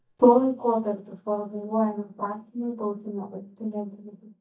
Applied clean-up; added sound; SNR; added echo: neural mask model DeepFilterNet 3.